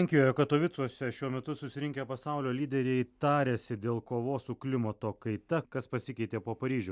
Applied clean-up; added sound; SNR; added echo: none; none; none; none.